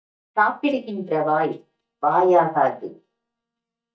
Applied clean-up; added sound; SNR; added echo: neural mask model DeepFilterNet 3.